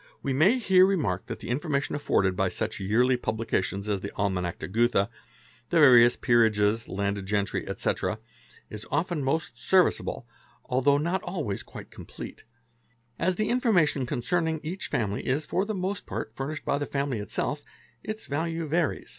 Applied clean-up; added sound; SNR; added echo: none; none; none; none.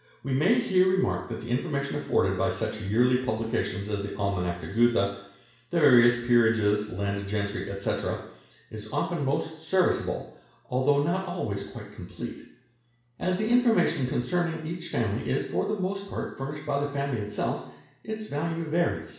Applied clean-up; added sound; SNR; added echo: none; none; none; reverberation time 0.7 s.